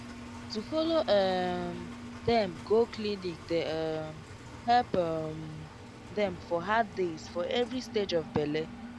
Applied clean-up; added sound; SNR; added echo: none; Engine; 13 dB; none.